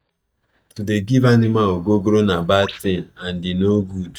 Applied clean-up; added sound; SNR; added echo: neural mask model DeepFilterNet 3.